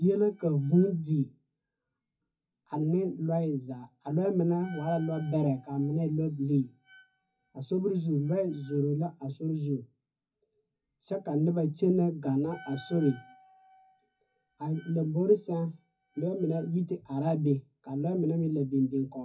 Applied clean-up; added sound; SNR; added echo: classical method WPE with log-MMSE.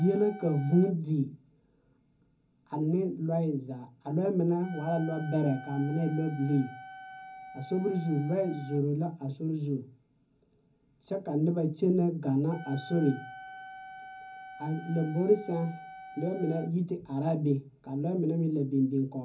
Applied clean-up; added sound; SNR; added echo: none; Wind instrument, woodwind instrument; 18 dB; reverberation time 0.3 s.